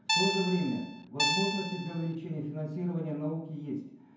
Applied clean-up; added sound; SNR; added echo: none; Guitar; -1 dB; reverberation time 0.9 s.